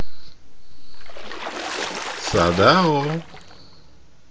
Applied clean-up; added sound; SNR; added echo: none; Water / Splash, splatter; 10 dB; reverberation time 0.3 s.